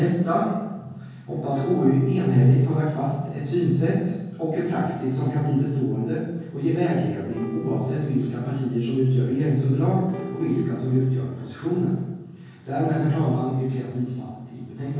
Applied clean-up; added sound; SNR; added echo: none; Acoustic guitar / Strum; 13 dB; reverberation time 1.3 s.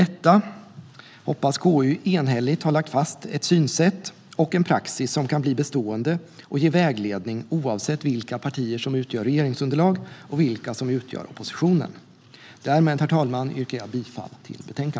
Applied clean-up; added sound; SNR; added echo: none; none; none; none.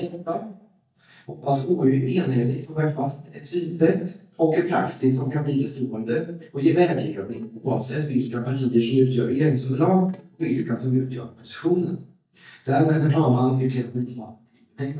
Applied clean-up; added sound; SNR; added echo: neural mask model DeepFilterNet 3.